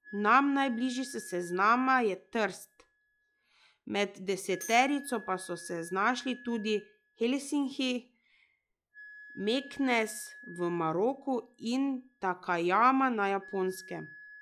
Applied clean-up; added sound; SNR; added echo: classical method log-MMSE.